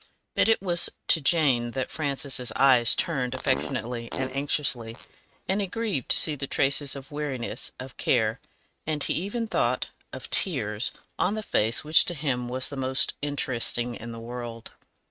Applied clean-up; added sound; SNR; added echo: neural mask model RNNoise.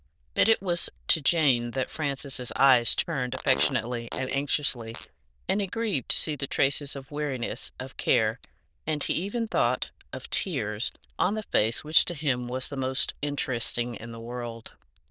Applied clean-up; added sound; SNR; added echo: neural diffusion model UNIVERSE++.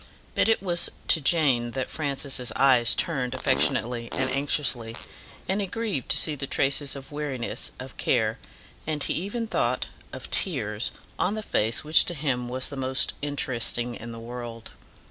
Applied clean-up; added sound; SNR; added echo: none; Fart; 9 dB; none.